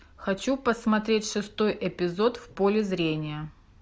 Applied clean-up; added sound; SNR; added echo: none; none; none; none.